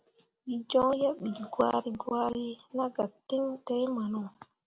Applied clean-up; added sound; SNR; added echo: none; none; none; none.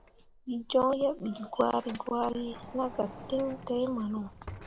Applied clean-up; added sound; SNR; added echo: none; Sliding door; 16 dB; none.